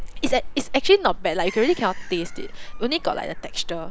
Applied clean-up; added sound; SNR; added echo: none; Gull, seagull / Fowl; 6 dB; none.